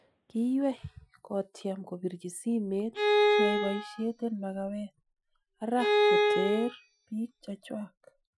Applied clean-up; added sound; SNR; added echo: classical method Wiener filter.